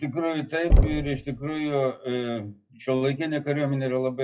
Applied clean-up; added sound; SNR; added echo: classical method WPE with log-MMSE.